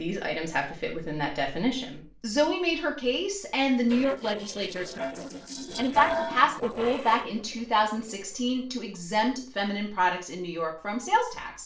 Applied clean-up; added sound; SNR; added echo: neural separator model SepFormer DNS4.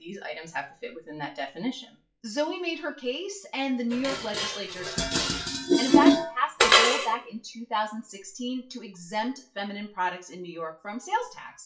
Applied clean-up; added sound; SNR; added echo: classical method WPE with log-MMSE.